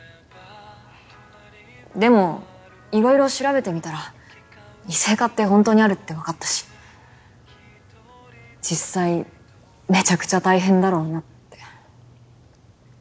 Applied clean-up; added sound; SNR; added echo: none; none; none; none.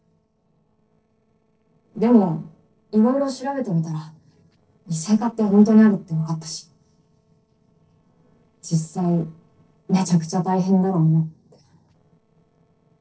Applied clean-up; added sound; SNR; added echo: neural separator model SepFormer DNS4.